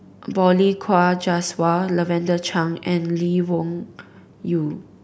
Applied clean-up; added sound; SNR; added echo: none; none; none; none.